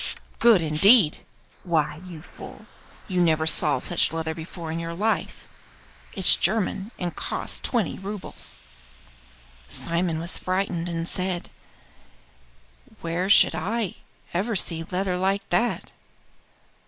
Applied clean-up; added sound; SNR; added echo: neural mask model Resemble Enhance denoiser.